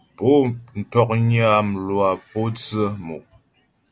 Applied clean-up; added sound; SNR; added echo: none; none; none; none.